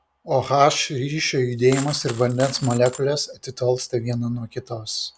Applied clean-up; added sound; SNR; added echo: none; Coin (dropping); 15 dB; none.